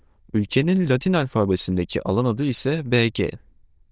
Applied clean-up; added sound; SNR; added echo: neural diffusion model UNIVERSE++.